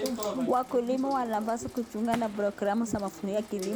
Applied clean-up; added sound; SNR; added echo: none; Fireworks + Rain; 17 dB; none.